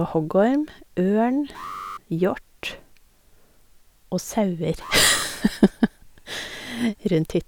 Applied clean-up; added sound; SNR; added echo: none; Alarm; 16 dB; none.